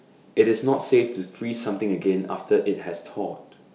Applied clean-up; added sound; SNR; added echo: none; none; none; none.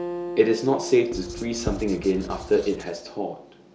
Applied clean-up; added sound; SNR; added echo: none; Writing + Acoustic guitar; 9 dB; none.